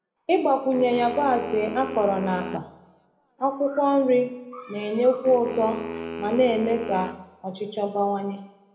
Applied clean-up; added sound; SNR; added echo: none; Wind instrument, woodwind instrument; 12 dB; reverberation time 0.8 s.